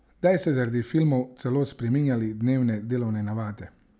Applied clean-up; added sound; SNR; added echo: none; none; none; none.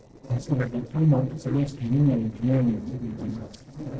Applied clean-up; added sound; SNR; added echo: neural separator model SepFormer DNS4.